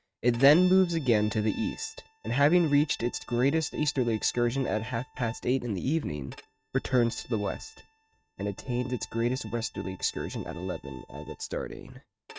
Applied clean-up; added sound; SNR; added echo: neural mask model RNNoise.